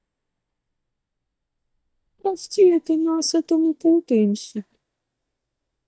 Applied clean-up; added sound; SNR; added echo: neural mask model DeepFilterNet 3.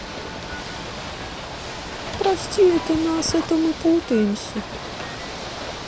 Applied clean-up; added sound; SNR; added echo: none; Ocean / Boat, Water vehicle; 8 dB; none.